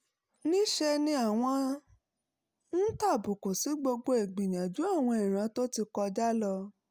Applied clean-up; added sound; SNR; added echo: none; none; none; none.